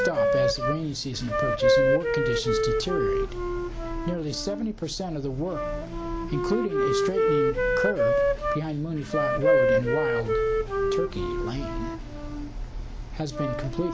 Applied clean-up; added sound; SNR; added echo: none; Wind instrument, woodwind instrument; -4 dB; none.